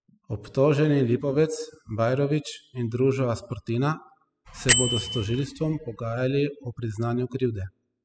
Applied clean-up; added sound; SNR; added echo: classical method spectral subtraction.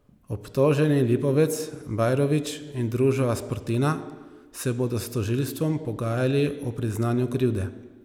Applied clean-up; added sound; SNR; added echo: none; none; none; none.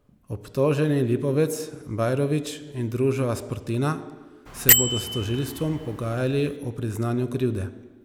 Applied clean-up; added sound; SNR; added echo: none; Bell; -1 dB; none.